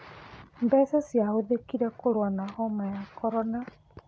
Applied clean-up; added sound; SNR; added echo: none; none; none; none.